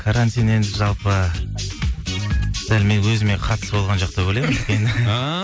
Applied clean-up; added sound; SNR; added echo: none; none; none; none.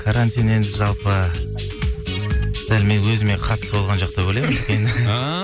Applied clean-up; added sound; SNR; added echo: none; Telephone; 18 dB; none.